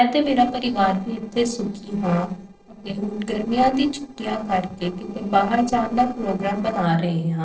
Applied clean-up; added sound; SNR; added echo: neural separator model SepFormer DNS4.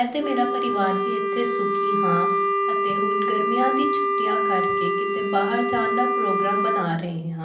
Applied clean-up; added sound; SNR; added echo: none; Wind instrument, woodwind instrument; -4 dB; reverberation time 0.6 s.